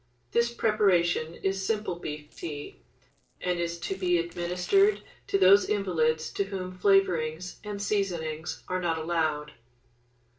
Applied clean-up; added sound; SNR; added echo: neural separator model SepFormer DNS4.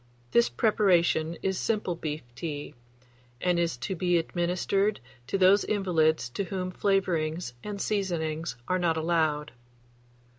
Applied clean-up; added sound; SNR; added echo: none; none; none; none.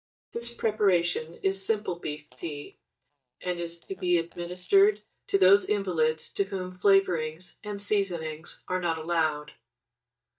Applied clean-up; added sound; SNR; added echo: neural mask model DeepFilterNet 3.